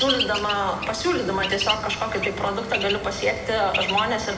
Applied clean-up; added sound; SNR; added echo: none; Bird; 6 dB; reverberation time 0.8 s.